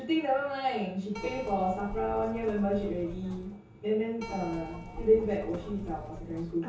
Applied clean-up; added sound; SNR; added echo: none; Keyboard (musical); 11 dB; reverberation time 0.6 s.